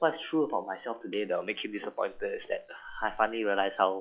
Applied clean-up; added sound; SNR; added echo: classical method log-MMSE.